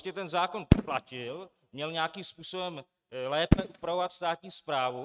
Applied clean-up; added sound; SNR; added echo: neural mask model RNNoise.